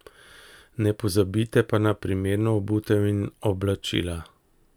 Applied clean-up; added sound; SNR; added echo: none; none; none; none.